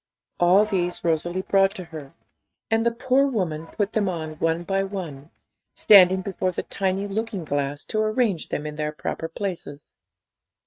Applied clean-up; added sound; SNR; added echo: neural mask model RNNoise.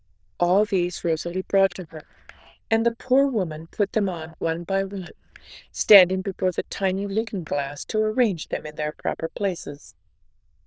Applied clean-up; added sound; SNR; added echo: neural diffusion model UNIVERSE++.